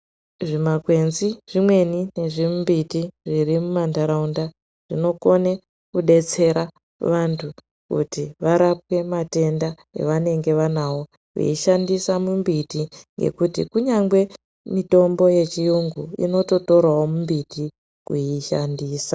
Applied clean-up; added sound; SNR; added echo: none; none; none; none.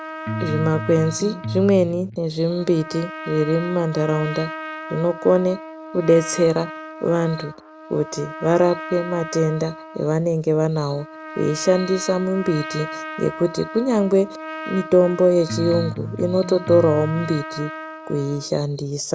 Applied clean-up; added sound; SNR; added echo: none; Trumpet + Electric guitar; 11 dB; none.